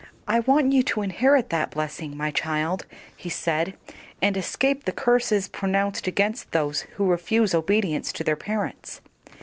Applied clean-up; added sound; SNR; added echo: none; none; none; none.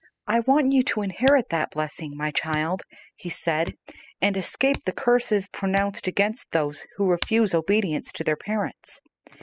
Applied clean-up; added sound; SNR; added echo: classical method spectral subtraction.